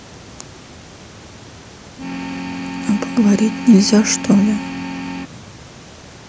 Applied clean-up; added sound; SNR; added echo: none; Organ; 7 dB; none.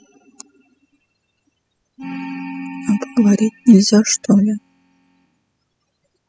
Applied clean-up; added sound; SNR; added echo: classical method spectral subtraction.